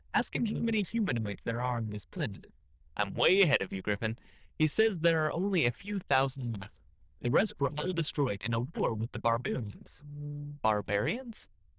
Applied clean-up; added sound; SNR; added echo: neural diffusion model UNIVERSE++.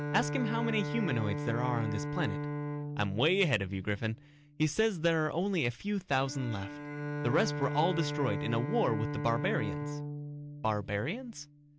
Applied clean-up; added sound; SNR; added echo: none; Bowed string instrument; 5 dB; none.